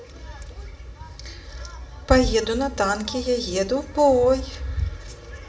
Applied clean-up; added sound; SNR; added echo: none; none; none; reverberation time 0.6 s.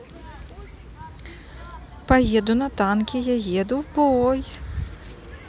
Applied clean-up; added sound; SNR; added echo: none; none; none; none.